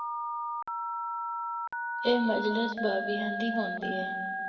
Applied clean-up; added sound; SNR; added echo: none; Telephone; 1 dB; reverberation time 1.7 s.